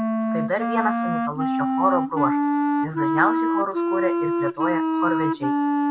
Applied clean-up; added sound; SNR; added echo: none; Wind instrument, woodwind instrument; -5 dB; none.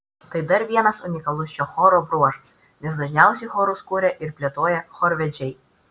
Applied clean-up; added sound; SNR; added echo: none; none; none; none.